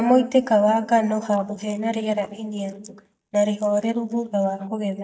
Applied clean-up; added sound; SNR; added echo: neural mask model DeepFilterNet 3.